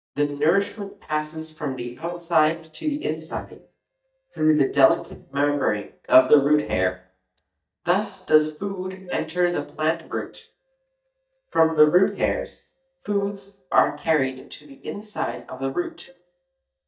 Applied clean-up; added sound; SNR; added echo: neural mask model DeepFilterNet 3.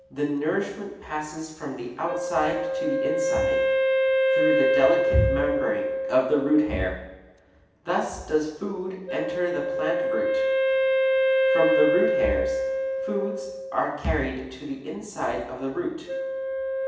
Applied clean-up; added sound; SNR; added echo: none; Wind instrument, woodwind instrument; -2 dB; reverberation time 0.9 s.